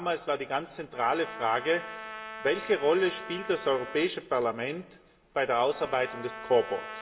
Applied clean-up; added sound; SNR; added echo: none; Trumpet; 14 dB; reverberation time 0.5 s.